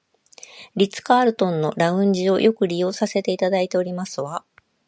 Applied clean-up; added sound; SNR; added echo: none; none; none; none.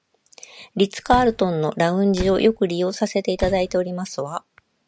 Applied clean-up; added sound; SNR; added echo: none; Slam; 10 dB; none.